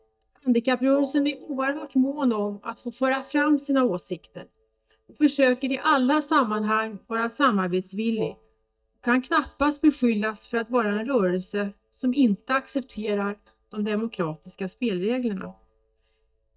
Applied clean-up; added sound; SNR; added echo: neural mask model DeepFilterNet 3.